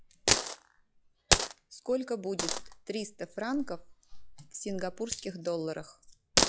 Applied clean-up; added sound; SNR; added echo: classical method log-MMSE.